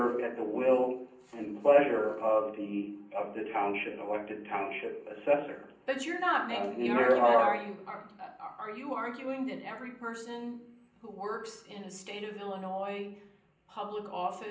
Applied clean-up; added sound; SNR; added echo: none; none; none; reverberation time 0.6 s.